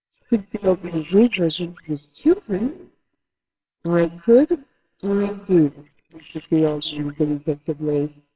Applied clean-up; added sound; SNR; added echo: neural separator model SepFormer WHAMR!.